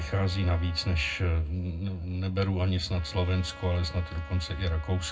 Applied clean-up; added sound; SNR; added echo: none; Trumpet; 19 dB; reverberation time 0.3 s.